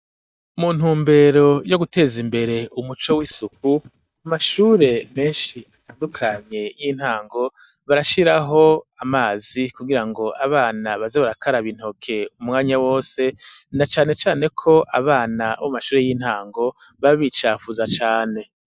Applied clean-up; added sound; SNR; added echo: neural mask model DeepFilterNet 3.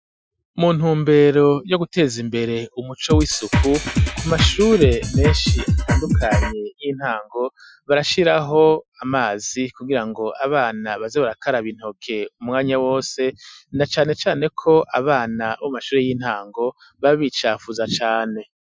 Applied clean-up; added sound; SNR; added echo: classical method Wiener filter.